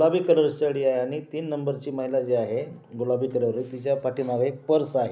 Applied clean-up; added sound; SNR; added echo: none; none; none; none.